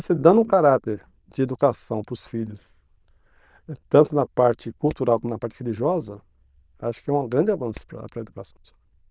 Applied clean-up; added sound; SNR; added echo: neural diffusion model UNIVERSE++.